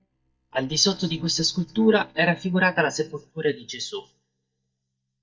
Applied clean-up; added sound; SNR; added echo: neural mask model DeepFilterNet 3.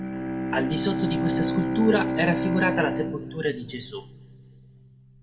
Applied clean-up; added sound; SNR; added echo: none; Bowed string instrument; 1 dB; reverberation time 1.1 s.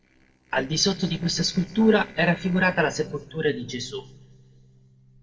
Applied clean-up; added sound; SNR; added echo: neural separator model SepFormer DNS4.